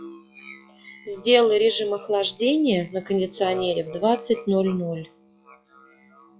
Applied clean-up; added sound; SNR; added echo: classical method log-MMSE.